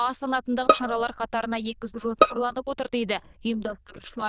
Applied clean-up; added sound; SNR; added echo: neural diffusion model UNIVERSE++.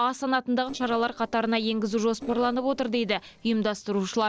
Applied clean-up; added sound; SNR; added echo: neural separator model SepFormer DNS4.